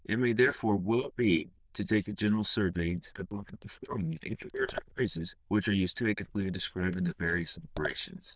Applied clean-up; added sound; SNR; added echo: neural diffusion model UNIVERSE++.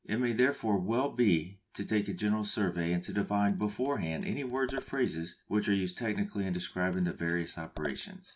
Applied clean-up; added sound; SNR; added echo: none; Scissors; 18 dB; none.